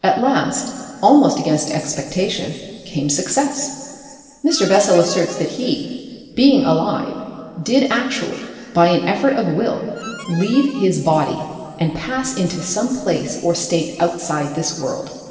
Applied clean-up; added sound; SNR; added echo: none; Harmonica; 16 dB; reverberation time 2.4 s.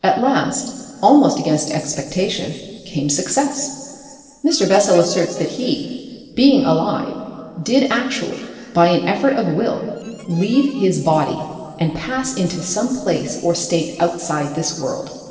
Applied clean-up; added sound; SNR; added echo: neural separator model SepFormer DNS4.